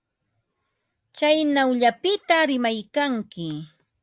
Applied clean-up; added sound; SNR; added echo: none; none; none; none.